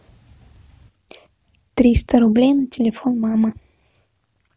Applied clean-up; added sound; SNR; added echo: none; none; none; none.